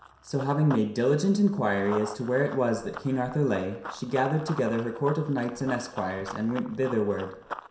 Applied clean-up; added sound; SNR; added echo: none; Run; 15 dB; reverberation time 0.7 s.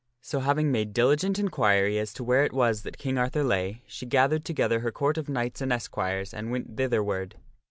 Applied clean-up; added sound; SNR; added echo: none; none; none; none.